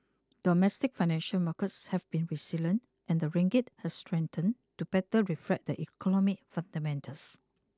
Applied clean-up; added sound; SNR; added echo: none; none; none; none.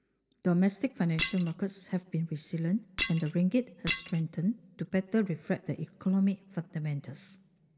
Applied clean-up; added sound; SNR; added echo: none; Shatter; 5 dB; reverberation time 1.3 s.